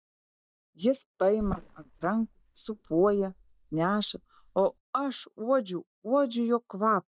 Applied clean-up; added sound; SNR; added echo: neural mask model DeepFilterNet 3.